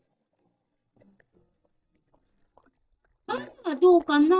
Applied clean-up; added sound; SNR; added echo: neural mask model DeepFilterNet 3.